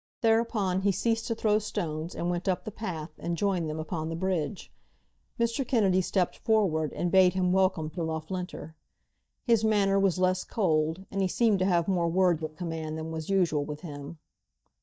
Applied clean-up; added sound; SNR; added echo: neural mask model DeepFilterNet 3.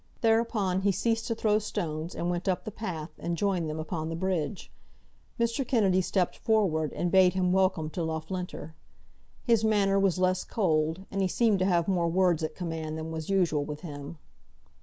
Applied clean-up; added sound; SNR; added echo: none; none; none; none.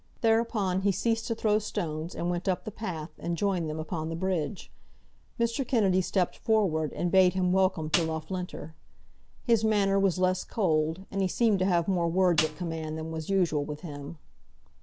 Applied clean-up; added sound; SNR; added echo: none; Snare drum; 10 dB; none.